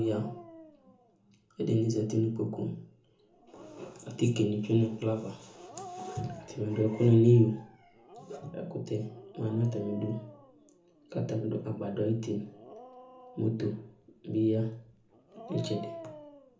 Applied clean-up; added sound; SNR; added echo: none; Dog; 20 dB; reverberation time 0.6 s.